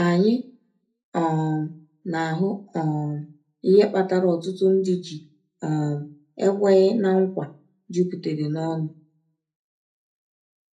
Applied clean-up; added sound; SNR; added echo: none; none; none; reverberation time 0.3 s.